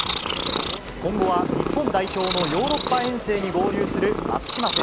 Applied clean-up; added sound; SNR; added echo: none; Purr; 1 dB; none.